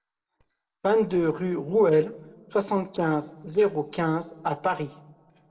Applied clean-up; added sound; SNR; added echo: neural separator model SepFormer DNS4.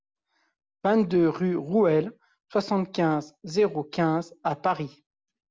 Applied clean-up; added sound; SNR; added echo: none; none; none; none.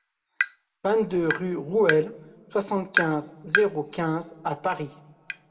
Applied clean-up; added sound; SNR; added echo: none; Tap; 6 dB; reverberation time 1.2 s.